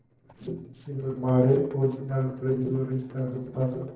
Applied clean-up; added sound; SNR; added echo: neural separator model SepFormer DNS4.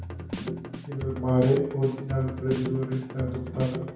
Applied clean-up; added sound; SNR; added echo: none; Drum kit; 7 dB; reverberation time 2.1 s.